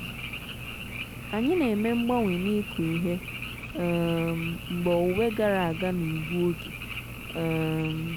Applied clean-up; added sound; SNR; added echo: none; Frog; 9 dB; none.